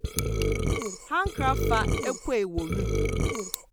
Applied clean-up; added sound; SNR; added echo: none; Burping, eructation; -3 dB; none.